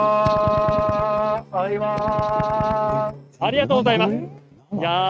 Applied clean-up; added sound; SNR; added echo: neural mask model RNNoise.